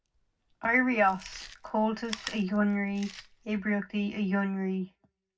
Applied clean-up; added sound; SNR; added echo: none; Chewing, mastication; 19 dB; reverberation time 0.4 s.